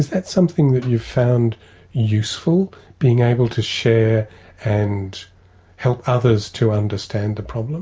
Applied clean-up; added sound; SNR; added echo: none; none; none; none.